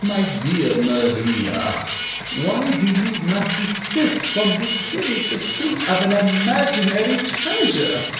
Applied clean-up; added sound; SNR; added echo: none; Printer; 6 dB; reverberation time 0.9 s.